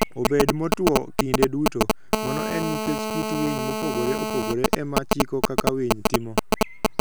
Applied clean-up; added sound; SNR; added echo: none; Telephone; -3 dB; none.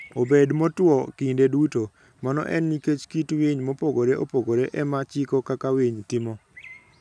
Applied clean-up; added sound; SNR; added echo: none; none; none; none.